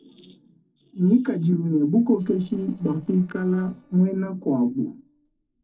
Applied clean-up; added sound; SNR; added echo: neural separator model SepFormer DNS4.